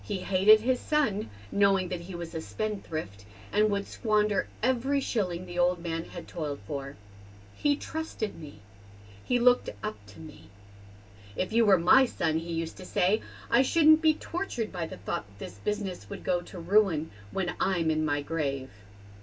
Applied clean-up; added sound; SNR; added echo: none; Engine; 19 dB; reverberation time 0.1 s.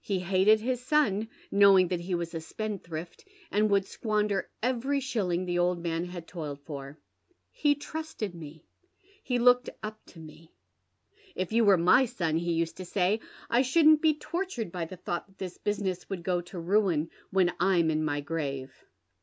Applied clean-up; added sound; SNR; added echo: none; none; none; none.